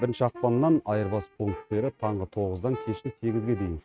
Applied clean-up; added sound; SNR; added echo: neural mask model RNNoise.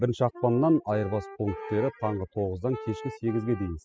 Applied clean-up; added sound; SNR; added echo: classical method spectral subtraction.